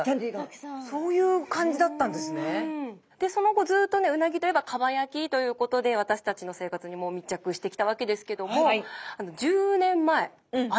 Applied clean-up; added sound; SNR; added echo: none; none; none; none.